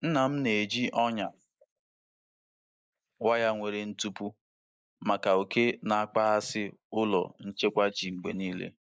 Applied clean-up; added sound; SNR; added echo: neural mask model Resemble Enhance denoiser.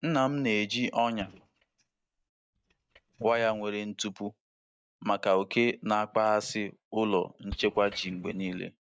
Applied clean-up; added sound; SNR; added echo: neural mask model DeepFilterNet 3.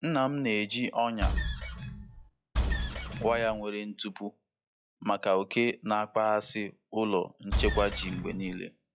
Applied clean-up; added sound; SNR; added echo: classical method log-MMSE.